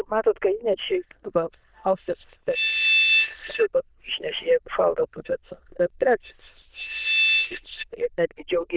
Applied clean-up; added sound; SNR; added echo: neural diffusion model UNIVERSE++.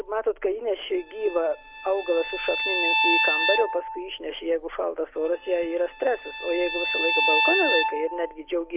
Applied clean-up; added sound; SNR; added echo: none; Bowed string instrument; 1 dB; none.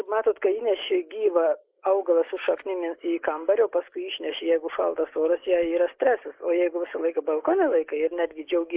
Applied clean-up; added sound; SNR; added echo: neural mask model Resemble Enhance denoiser.